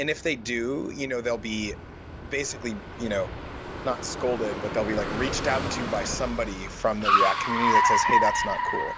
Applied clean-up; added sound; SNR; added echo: none; Car; -1 dB; none.